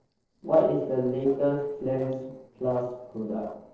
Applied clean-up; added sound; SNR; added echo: neural separator model SepFormer DNS4.